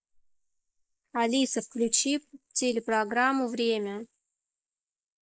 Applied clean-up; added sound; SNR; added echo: neural mask model Resemble Enhance denoiser.